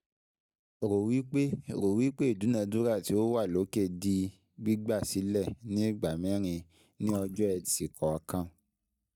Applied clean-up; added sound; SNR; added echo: neural mask model DeepFilterNet 3.